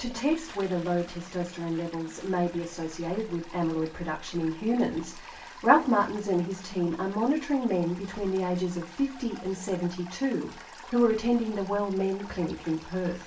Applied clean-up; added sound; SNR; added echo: none; Toilet flush; 19 dB; reverberation time 0.3 s.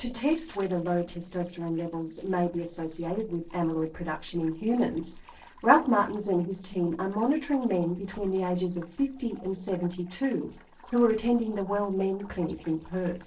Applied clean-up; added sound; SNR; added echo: neural separator model SepFormer DNS4.